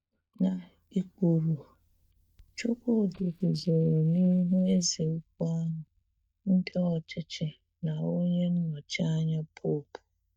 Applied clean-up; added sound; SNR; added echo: neural mask model DeepFilterNet 3.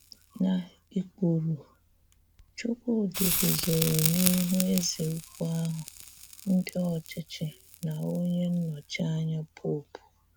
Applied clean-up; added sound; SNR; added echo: none; Crackle; 7 dB; none.